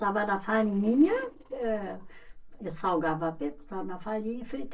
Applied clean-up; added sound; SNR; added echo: neural separator model SepFormer DNS4.